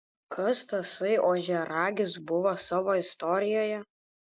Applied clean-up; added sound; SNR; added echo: none; none; none; none.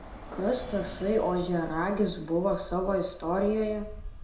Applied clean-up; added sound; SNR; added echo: none; Bus; 13 dB; reverberation time 0.5 s.